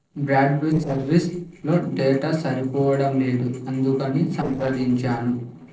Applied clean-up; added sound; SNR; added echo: neural separator model SepFormer DNS4.